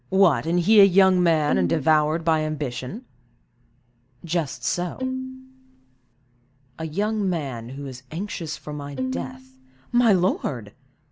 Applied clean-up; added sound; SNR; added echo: none; Bowed string instrument; 7 dB; none.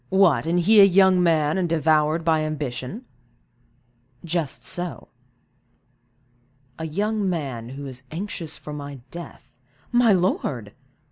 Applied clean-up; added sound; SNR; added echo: none; none; none; none.